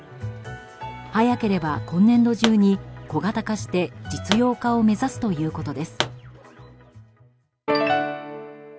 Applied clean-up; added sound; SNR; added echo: none; Explosion; 8 dB; none.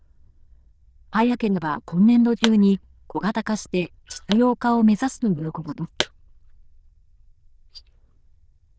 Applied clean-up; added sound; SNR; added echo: neural diffusion model UNIVERSE++.